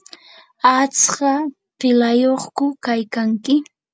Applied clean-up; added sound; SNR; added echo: none; none; none; none.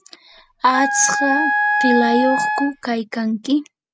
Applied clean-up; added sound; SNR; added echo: none; Wind instrument, woodwind instrument; 0 dB; none.